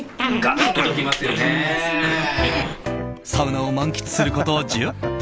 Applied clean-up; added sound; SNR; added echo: none; Growling; 4 dB; none.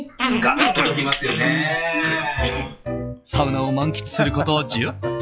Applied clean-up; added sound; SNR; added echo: classical method log-MMSE.